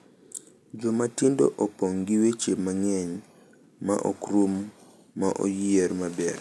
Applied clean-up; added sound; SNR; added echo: none; none; none; none.